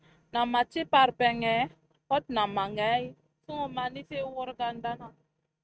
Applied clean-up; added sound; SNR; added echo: neural mask model RNNoise.